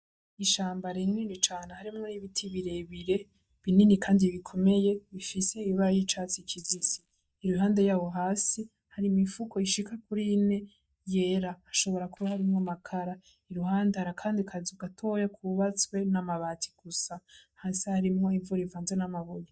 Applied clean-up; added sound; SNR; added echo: neural mask model DeepFilterNet 3.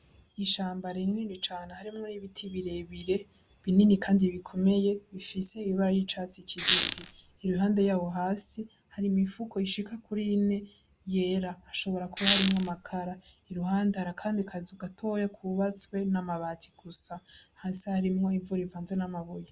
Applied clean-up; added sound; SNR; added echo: none; Squeak; -5 dB; none.